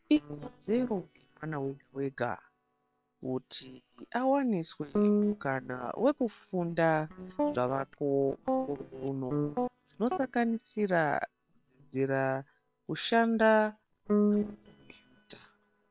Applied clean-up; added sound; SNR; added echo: neural separator model SepFormer WHAM!.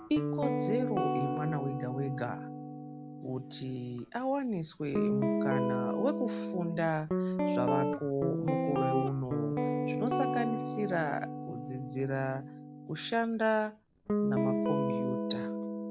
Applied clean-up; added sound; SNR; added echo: none; Guitar; -1 dB; none.